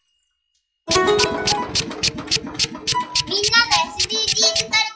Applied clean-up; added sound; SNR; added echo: classical method WPE with log-MMSE.